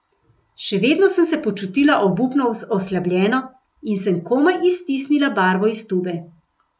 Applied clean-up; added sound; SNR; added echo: none; none; none; none.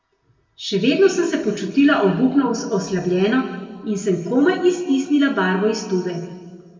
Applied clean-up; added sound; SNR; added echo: none; none; none; reverberation time 1.7 s.